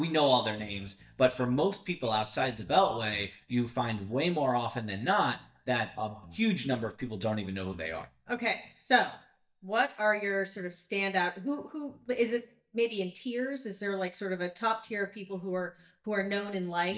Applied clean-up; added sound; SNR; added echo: neural mask model DeepFilterNet 3.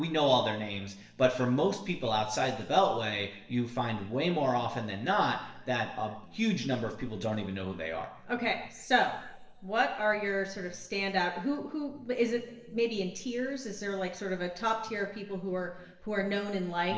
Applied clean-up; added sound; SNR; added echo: neural separator model SepFormer DNS4.